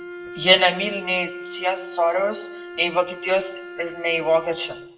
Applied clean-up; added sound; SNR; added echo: none; Wind instrument, woodwind instrument; 13 dB; reverberation time 0.5 s.